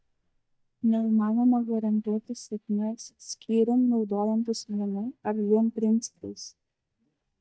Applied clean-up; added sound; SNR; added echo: neural mask model DeepFilterNet 3.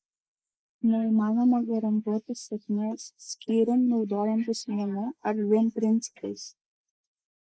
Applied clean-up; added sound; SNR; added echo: neural mask model Resemble Enhance denoiser.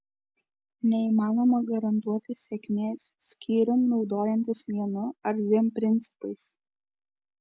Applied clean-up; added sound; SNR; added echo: none; none; none; none.